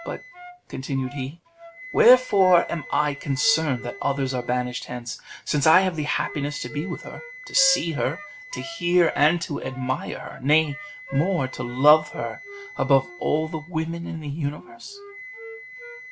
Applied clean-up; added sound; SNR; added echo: none; Wind instrument, woodwind instrument + Wind instrument, woodwind instrument; 16 dB; none.